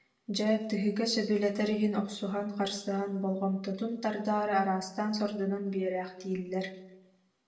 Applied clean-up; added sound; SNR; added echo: none; none; none; reverberation time 0.6 s.